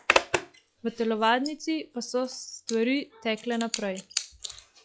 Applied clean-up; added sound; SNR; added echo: classical method log-MMSE.